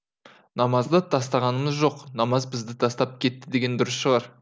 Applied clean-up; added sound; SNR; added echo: none; none; none; none.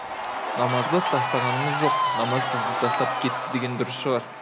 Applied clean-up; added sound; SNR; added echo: none; Crowd / Cheering; -1 dB; none.